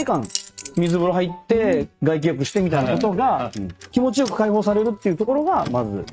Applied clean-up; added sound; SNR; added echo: neural mask model RNNoise.